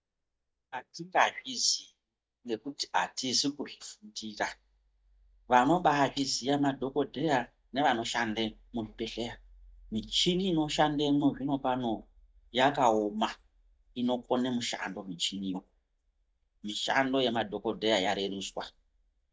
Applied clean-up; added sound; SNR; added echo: neural mask model DeepFilterNet 3.